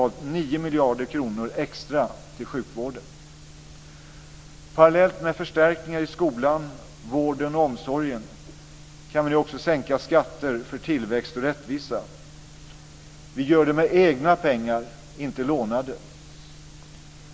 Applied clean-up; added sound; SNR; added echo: none; none; none; none.